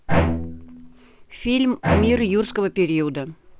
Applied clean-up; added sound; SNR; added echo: none; Bowed string instrument; 3 dB; none.